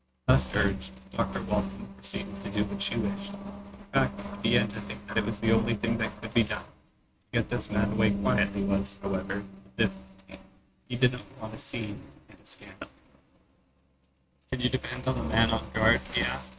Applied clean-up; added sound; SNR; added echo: neural mask model RNNoise.